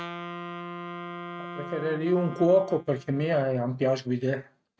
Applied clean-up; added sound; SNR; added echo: neural mask model RNNoise.